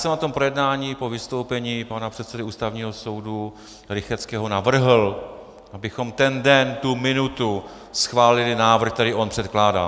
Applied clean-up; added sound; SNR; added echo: none; none; none; none.